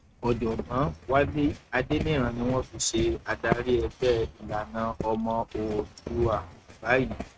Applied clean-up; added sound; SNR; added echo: neural mask model RNNoise.